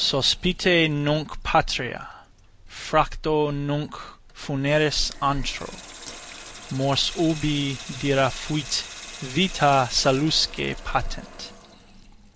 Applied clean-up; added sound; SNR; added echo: none; Sink (filling or washing) / Water tap, faucet; 18 dB; none.